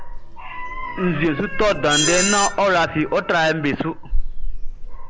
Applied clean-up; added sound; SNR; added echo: none; Dog + Screech; 2 dB; none.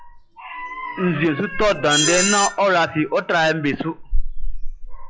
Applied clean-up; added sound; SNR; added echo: classical method log-MMSE.